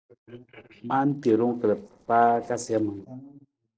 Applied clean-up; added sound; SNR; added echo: neural separator model SepFormer DNS4.